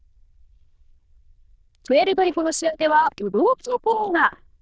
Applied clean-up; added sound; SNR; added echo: neural diffusion model UNIVERSE++.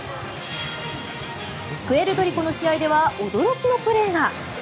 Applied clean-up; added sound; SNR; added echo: none; none; none; none.